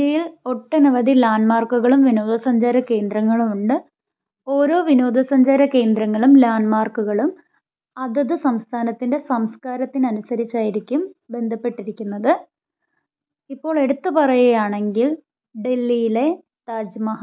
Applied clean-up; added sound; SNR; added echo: none; none; none; none.